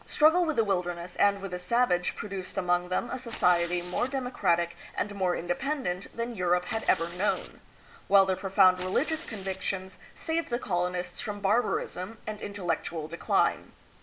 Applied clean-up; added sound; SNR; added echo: none; Tearing; 18 dB; none.